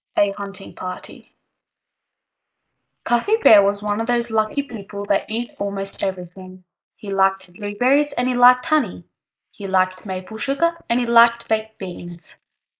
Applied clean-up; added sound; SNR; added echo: neural mask model Resemble Enhance denoiser.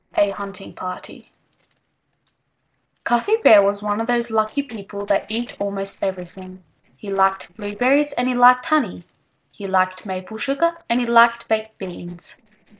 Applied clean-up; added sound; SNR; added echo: neural separator model SepFormer DNS4.